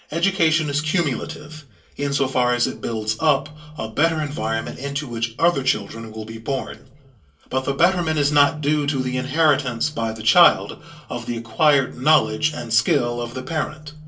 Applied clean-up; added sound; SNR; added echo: none; none; none; reverberation time 0.2 s.